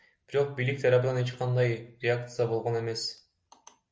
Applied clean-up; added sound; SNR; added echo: none; none; none; none.